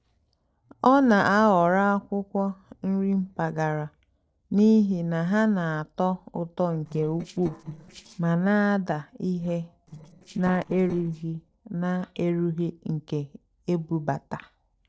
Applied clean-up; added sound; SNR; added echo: neural separator model SepFormer DNS4.